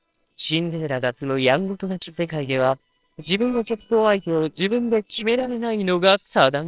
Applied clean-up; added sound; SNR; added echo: neural separator model SepFormer WHAMR!.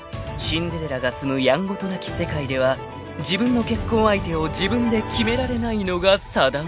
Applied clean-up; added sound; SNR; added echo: none; none; none; none.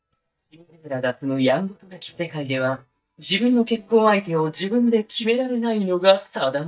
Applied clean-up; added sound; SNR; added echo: neural mask model DeepFilterNet 3.